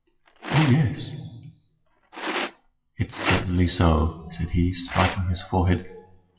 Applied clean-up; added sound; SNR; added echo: classical method WPE with log-MMSE.